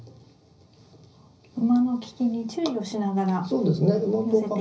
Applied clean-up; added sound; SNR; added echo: none; none; none; reverberation time 0.5 s.